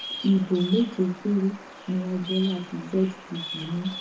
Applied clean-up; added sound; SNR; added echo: none; Bird vocalization, bird call, bird song; 13 dB; reverberation time 0.3 s.